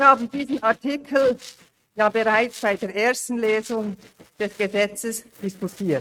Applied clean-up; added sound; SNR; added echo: neural mask model RNNoise.